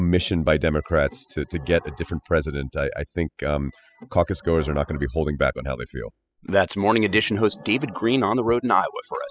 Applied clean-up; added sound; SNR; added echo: classical method spectral subtraction.